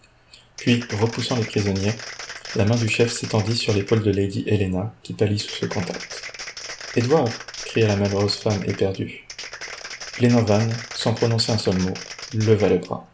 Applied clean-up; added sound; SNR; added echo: none; Applause; 13 dB; none.